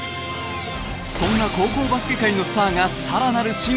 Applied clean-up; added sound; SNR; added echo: none; none; none; none.